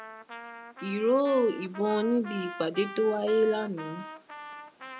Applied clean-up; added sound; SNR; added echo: none; Trumpet; 14 dB; none.